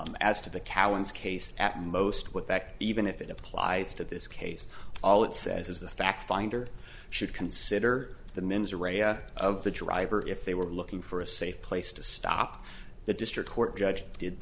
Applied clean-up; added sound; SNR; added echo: none; none; none; none.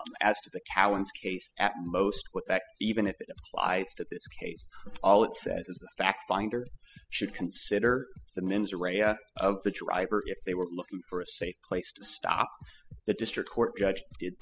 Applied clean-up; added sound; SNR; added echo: classical method spectral subtraction.